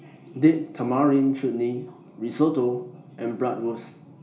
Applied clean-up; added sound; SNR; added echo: none; none; none; reverberation time 0.4 s.